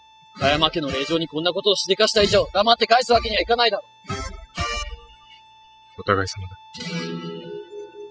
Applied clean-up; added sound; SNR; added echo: classical method spectral subtraction.